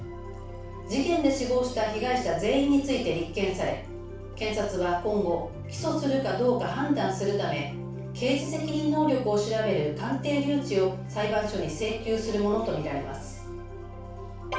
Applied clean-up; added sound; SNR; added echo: none; none; none; reverberation time 0.4 s.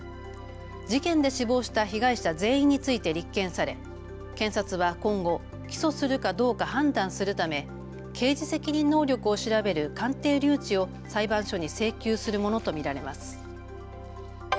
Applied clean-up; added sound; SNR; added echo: none; none; none; none.